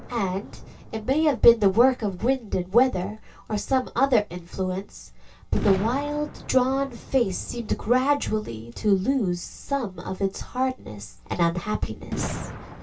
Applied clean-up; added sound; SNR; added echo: none; Boom; 15 dB; reverberation time 0.2 s.